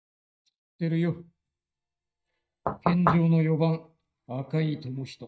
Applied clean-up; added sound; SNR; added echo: neural mask model DeepFilterNet 3.